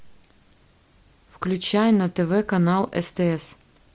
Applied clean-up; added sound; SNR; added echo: none; none; none; none.